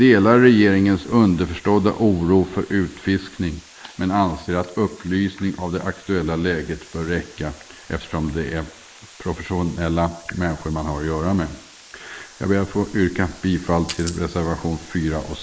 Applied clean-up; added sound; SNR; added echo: neural mask model Resemble Enhance denoiser.